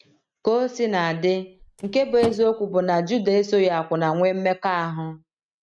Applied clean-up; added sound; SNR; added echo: neural mask model RNNoise.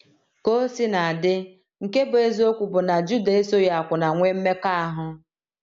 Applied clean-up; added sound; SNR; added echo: none; none; none; none.